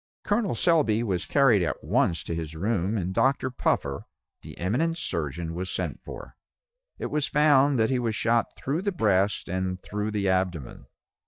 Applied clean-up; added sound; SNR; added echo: neural mask model DeepFilterNet 3.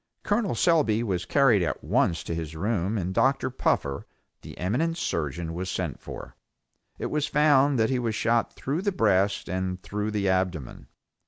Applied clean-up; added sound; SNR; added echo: none; none; none; none.